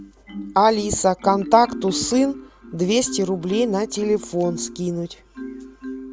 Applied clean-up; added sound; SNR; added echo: none; Marimba, xylophone; 13 dB; none.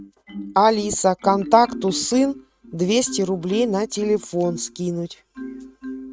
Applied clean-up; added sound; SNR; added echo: neural mask model RNNoise.